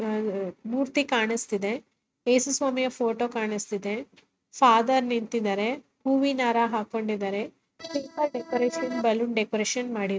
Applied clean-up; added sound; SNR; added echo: neural mask model RNNoise.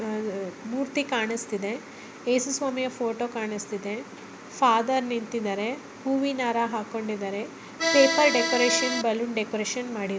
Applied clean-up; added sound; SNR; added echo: none; Accordion; -1 dB; none.